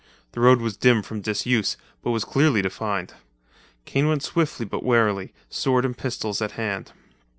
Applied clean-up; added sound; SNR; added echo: none; none; none; none.